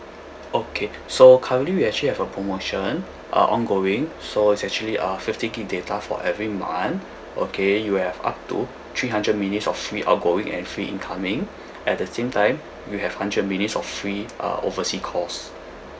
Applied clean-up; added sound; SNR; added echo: none; none; none; none.